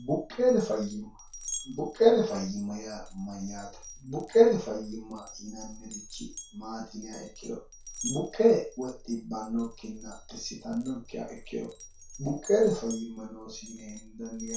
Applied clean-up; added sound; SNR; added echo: none; Glass; 15 dB; reverberation time 0.2 s.